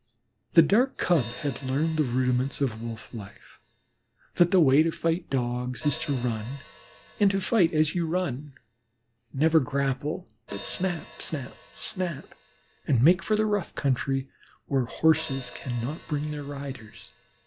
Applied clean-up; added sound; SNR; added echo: none; Hi-hat; 20 dB; none.